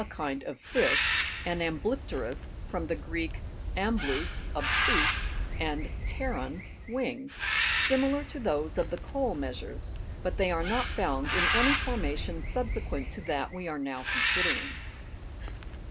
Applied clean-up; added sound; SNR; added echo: none; Bird; -1 dB; none.